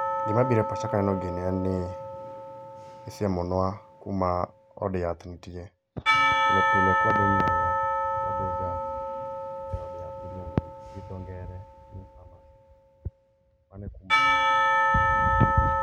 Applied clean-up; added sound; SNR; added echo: none; Church bell / Percussion; -3 dB; none.